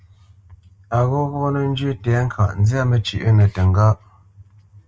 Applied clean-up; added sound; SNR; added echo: none; none; none; none.